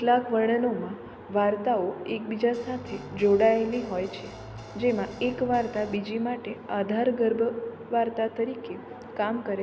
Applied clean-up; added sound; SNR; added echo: none; Guitar; 17 dB; none.